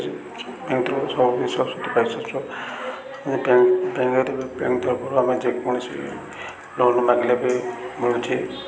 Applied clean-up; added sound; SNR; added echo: none; none; none; none.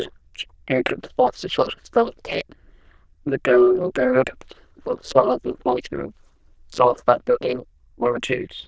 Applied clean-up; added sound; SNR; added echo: neural diffusion model UNIVERSE++.